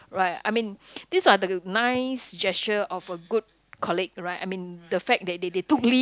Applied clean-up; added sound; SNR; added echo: none; none; none; none.